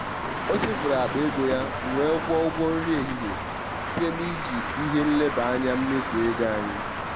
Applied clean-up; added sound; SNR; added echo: none; Traffic noise, roadway noise; 4 dB; none.